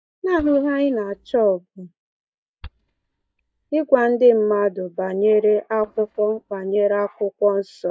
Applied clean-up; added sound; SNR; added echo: neural mask model DeepFilterNet 3.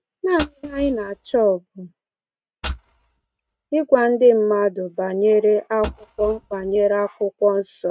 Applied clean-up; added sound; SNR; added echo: neural mask model RNNoise.